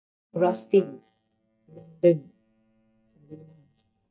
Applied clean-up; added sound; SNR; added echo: neural mask model DeepFilterNet 3.